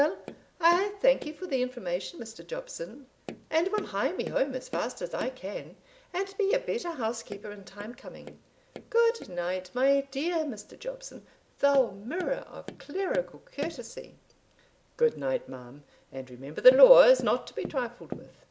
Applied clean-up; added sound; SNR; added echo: none; Tap; 18 dB; none.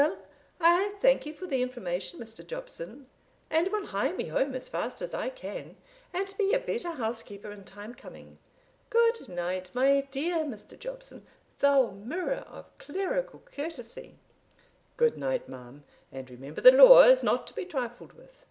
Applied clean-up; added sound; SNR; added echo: none; none; none; none.